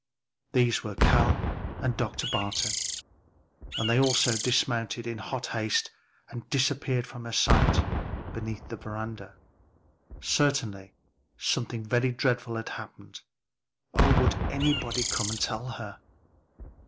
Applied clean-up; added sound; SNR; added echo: none; Boom + Bird; 1 dB; none.